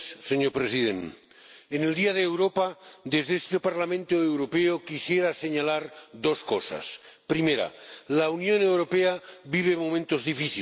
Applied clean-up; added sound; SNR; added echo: none; none; none; none.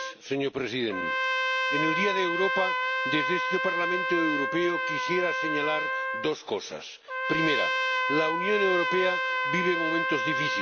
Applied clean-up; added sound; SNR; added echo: none; Trumpet; -2 dB; none.